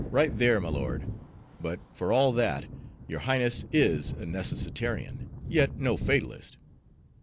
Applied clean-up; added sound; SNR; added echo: none; Thunder / Wind; 8 dB; none.